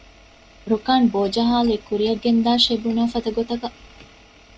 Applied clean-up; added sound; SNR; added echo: none; none; none; none.